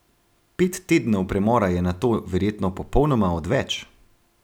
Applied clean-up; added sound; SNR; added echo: none; none; none; none.